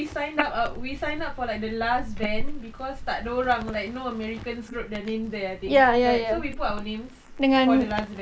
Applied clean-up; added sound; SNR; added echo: neural mask model Resemble Enhance denoiser.